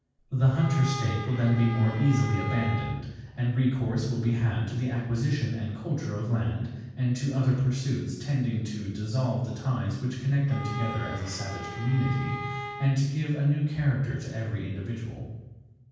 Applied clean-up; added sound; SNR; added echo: none; Bowed string instrument; 12 dB; reverberation time 1.2 s.